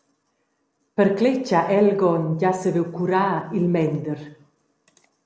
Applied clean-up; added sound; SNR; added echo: none; none; none; none.